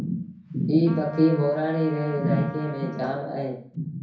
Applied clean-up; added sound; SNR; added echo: none; Trumpet; 18 dB; reverberation time 0.6 s.